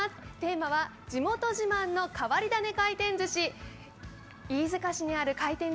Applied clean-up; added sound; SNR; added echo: none; none; none; none.